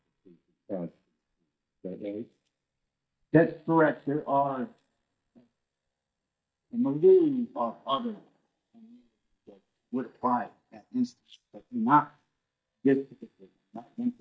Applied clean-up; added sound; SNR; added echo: neural mask model DeepFilterNet 3.